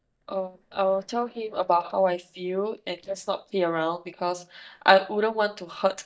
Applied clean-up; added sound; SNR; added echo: neural mask model DeepFilterNet 3.